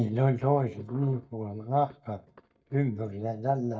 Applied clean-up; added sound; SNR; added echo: neural mask model DeepFilterNet 3.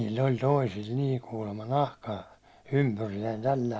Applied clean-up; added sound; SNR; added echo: none; none; none; none.